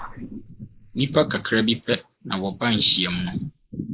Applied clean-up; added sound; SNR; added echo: neural mask model Resemble Enhance denoiser.